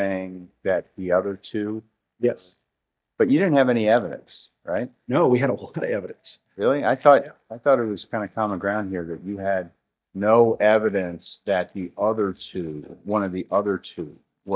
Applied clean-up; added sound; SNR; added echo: neural mask model DeepFilterNet 3.